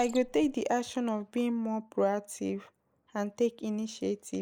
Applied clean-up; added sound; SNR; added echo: neural mask model Resemble Enhance denoiser.